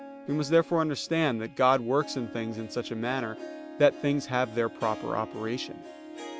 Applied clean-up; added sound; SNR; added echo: none; Harp; 14 dB; none.